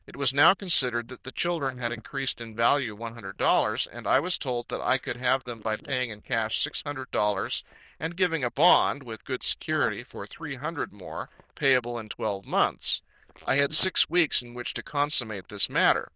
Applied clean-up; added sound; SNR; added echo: neural diffusion model UNIVERSE++.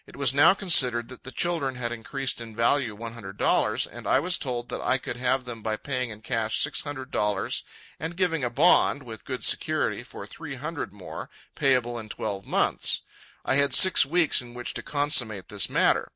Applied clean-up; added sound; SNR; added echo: none; none; none; none.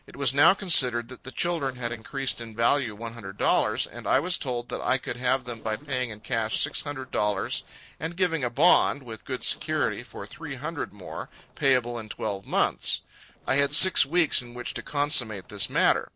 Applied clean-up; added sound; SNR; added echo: neural separator model SepFormer DNS4.